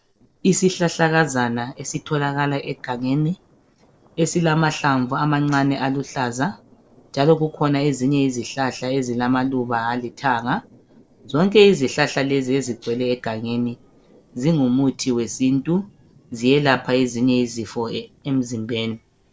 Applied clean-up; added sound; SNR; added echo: neural separator model SepFormer DNS4.